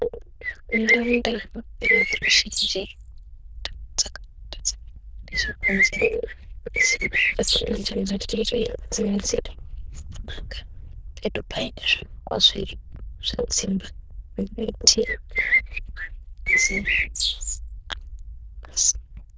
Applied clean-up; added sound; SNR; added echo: neural diffusion model UNIVERSE++.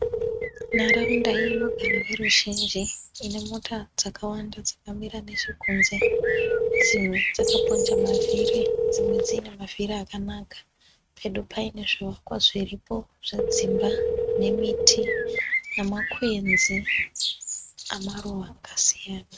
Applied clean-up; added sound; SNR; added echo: neural mask model RNNoise.